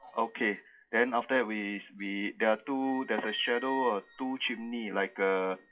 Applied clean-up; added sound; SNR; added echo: classical method WPE with log-MMSE.